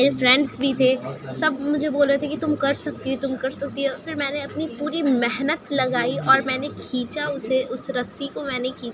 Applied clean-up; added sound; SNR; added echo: none; none; none; none.